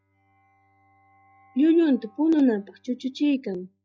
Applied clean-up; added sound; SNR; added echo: classical method log-MMSE.